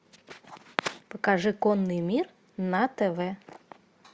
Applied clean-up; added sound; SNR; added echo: none; none; none; none.